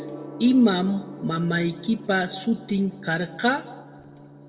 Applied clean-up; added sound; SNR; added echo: none; Gong; 16 dB; reverberation time 1.2 s.